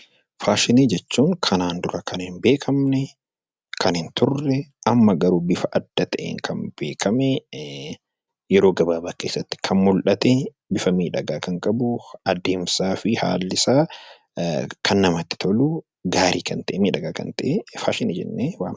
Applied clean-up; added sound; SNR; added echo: none; none; none; none.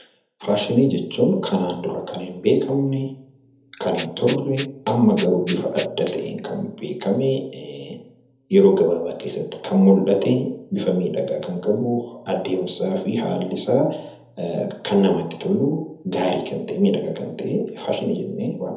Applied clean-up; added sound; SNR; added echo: none; Rattle (instrument); 7 dB; reverberation time 0.7 s.